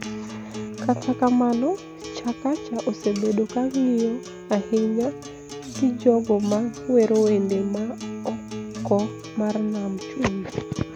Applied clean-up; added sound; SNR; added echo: none; Acoustic guitar; 11 dB; none.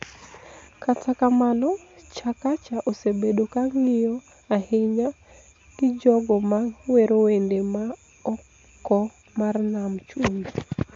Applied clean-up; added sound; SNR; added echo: none; none; none; none.